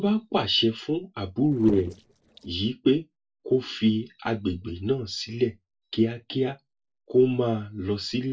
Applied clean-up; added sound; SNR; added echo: neural separator model SepFormer DNS4.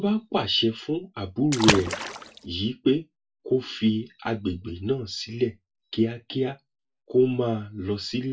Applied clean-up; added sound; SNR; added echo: none; Water / Splash, splatter; 3 dB; reverberation time 0.1 s.